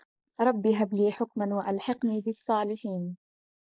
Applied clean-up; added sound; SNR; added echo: neural mask model Resemble Enhance denoiser.